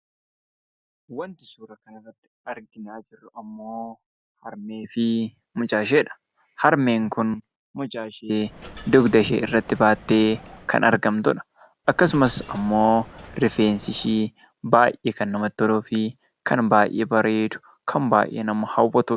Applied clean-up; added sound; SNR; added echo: none; Coin (dropping); 19 dB; none.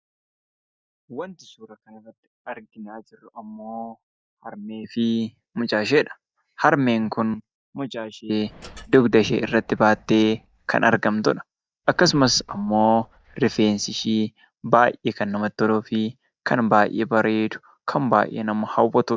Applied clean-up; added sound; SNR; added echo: neural mask model DeepFilterNet 3.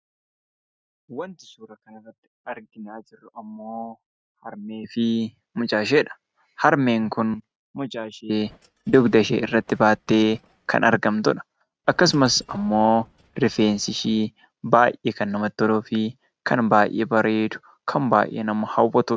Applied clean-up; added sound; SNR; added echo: neural mask model RNNoise.